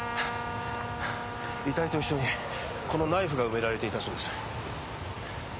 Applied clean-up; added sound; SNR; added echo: none; Trumpet; 9 dB; none.